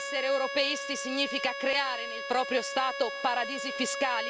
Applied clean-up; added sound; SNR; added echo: none; Bowed string instrument; 5 dB; none.